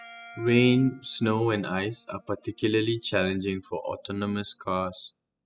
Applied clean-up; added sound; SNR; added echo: classical method spectral subtraction.